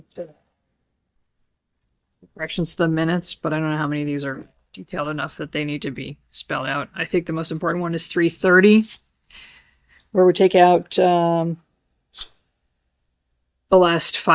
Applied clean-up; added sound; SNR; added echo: neural mask model DeepFilterNet 3.